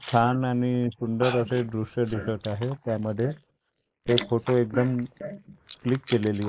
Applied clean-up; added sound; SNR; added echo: neural mask model Resemble Enhance denoiser.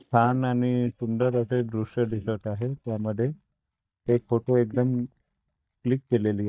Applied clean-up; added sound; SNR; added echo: neural mask model DeepFilterNet 3.